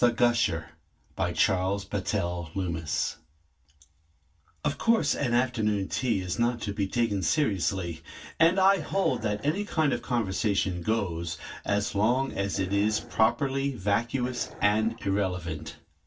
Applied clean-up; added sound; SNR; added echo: none; Dog; 17 dB; reverberation time 0.2 s.